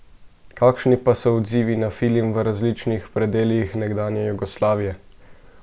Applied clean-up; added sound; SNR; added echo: none; none; none; none.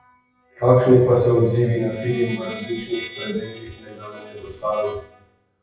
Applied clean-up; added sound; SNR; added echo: classical method WPE with log-MMSE.